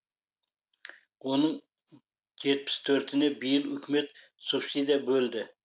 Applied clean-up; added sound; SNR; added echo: none; none; none; none.